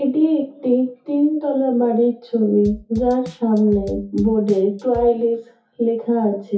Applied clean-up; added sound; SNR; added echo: classical method WPE with log-MMSE.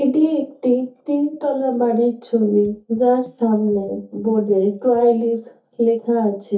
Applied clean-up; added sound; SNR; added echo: neural mask model DeepFilterNet 3.